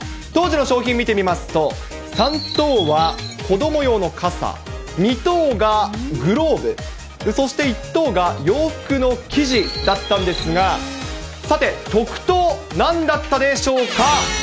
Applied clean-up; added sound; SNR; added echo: none; Chirp, tweet; 10 dB; none.